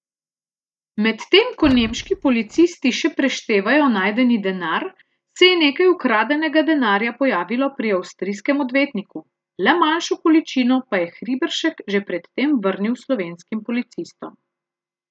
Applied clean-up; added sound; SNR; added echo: neural mask model DeepFilterNet 3.